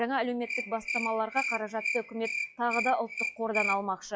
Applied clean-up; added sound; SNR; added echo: classical method log-MMSE.